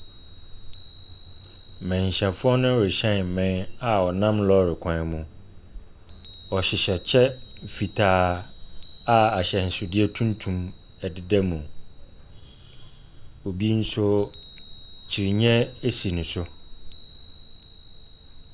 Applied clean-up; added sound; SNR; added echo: none; Chime; 13 dB; none.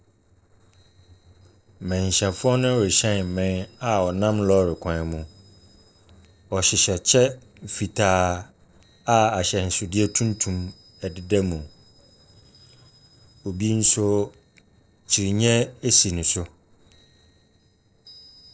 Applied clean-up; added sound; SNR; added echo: neural separator model SepFormer DNS4.